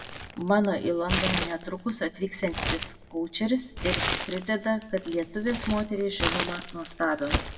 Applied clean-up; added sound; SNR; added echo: none; Crumpling, crinkling; 4 dB; reverberation time 1.3 s.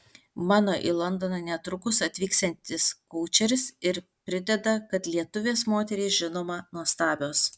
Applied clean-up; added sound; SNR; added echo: none; none; none; none.